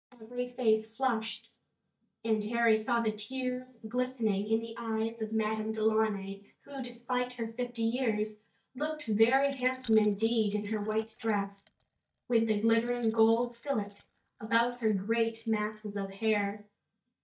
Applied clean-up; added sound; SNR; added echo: neural mask model DeepFilterNet 3.